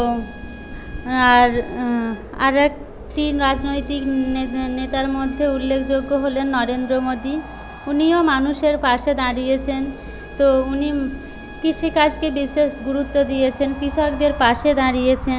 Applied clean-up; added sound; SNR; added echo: none; Wind + Bowed string instrument; 19 dB; none.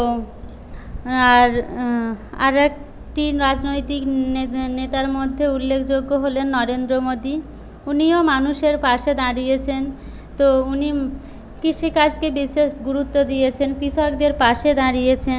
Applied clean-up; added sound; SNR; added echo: none; none; none; none.